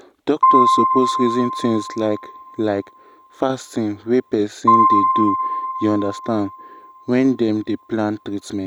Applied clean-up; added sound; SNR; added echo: none; Piano; 0 dB; none.